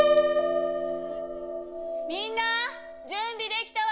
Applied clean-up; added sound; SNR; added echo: none; Piano; -2 dB; none.